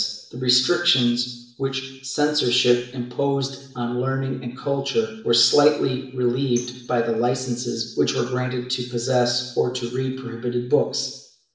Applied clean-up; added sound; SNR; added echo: none; Tambourine; 19 dB; reverberation time 0.8 s.